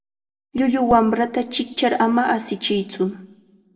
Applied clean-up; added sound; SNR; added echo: none; none; none; reverberation time 0.6 s.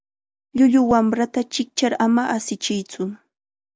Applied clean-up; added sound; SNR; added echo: none; none; none; none.